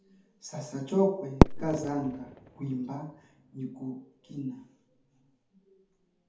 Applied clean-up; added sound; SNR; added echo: none; Fireworks; -3 dB; reverberation time 0.6 s.